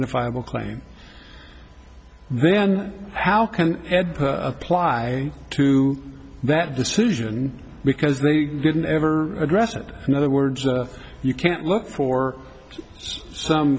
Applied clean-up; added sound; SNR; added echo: none; none; none; none.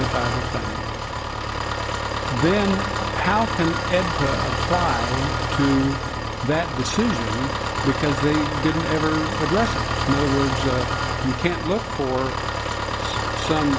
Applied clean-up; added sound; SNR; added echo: none; Engine; 0 dB; none.